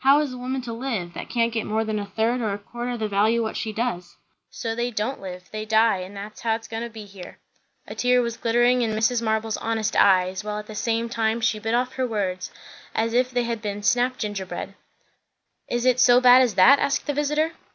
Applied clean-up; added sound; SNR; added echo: none; none; none; none.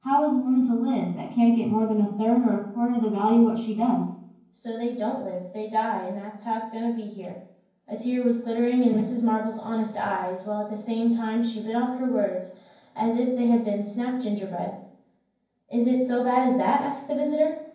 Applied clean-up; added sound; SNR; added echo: none; none; none; reverberation time 0.9 s.